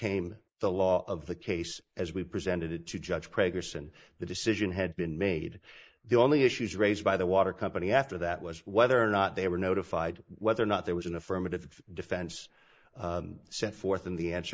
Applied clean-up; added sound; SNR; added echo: neural mask model Resemble Enhance denoiser.